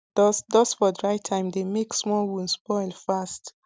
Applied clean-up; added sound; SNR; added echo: none; none; none; none.